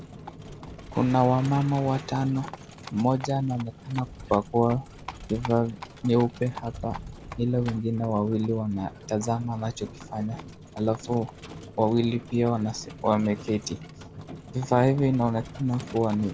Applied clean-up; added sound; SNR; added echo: none; Livestock, farm animals, working animals; 15 dB; none.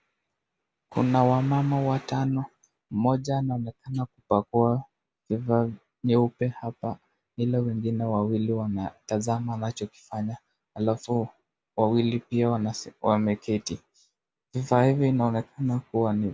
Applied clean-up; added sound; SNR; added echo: none; none; none; none.